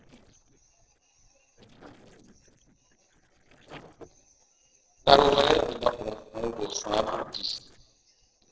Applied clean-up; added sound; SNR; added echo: neural separator model SepFormer DNS4.